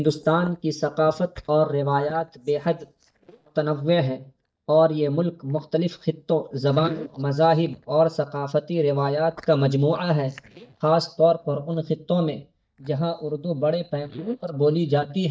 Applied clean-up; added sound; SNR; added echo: neural mask model DeepFilterNet 3.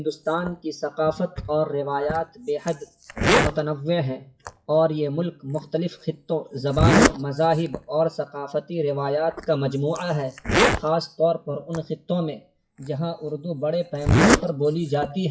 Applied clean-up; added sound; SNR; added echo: classical method WPE with log-MMSE.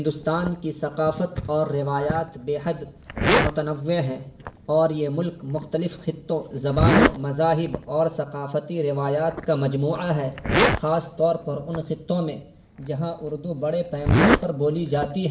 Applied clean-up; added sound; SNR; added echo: none; Zipper (clothing); 2 dB; reverberation time 0.5 s.